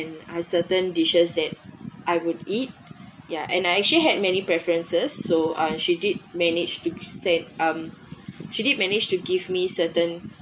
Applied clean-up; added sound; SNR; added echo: none; none; none; none.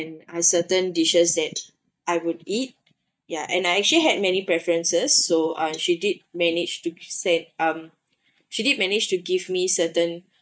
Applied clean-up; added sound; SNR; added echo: neural mask model DeepFilterNet 3.